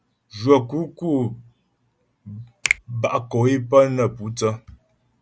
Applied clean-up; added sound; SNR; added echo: none; Finger snapping; 7 dB; none.